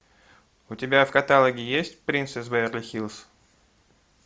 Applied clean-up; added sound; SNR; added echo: none; none; none; none.